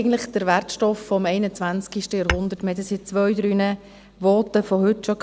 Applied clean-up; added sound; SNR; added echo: none; Tap / Hammer / Glass; 13 dB; none.